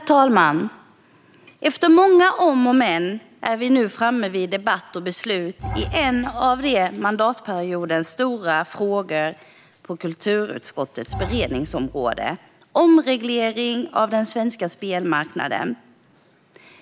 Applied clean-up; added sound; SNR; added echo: none; Bowed string instrument; 11 dB; none.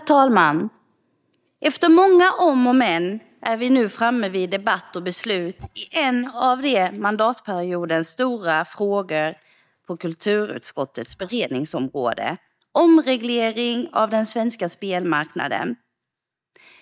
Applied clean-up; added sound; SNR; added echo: neural mask model DeepFilterNet 3.